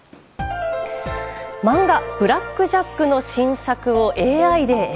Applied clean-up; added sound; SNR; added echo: none; none; none; none.